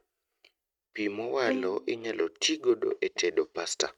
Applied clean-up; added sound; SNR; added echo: neural mask model RNNoise.